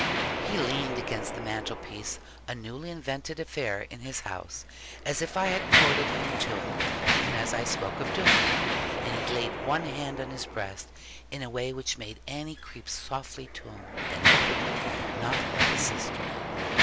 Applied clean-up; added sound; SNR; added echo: none; Mechanisms; -5 dB; none.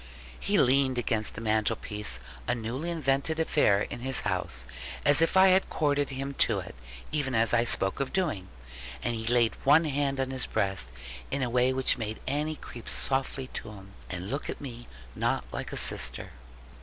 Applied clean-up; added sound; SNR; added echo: none; none; none; none.